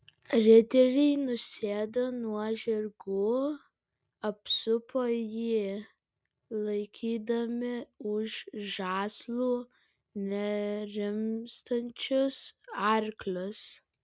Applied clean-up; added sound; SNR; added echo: none; none; none; none.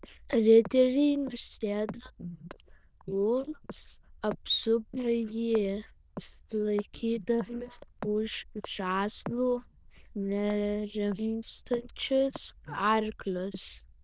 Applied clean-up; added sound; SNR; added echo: neural diffusion model UNIVERSE++.